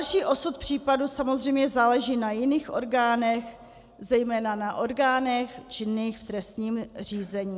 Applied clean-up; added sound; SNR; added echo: none; none; none; none.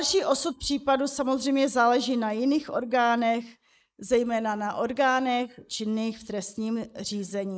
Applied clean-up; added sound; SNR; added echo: neural mask model Resemble Enhance denoiser.